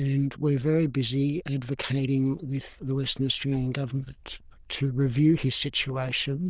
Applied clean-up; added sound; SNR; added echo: neural diffusion model UNIVERSE++.